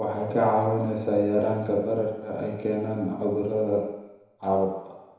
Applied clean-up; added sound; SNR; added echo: none; none; none; reverberation time 1.0 s.